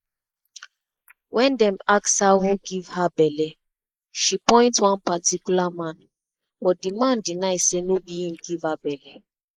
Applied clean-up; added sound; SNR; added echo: neural mask model Resemble Enhance denoiser.